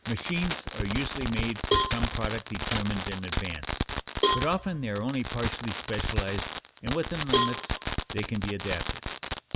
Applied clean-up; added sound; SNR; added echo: none; Fireworks + Cowbell; -1 dB; none.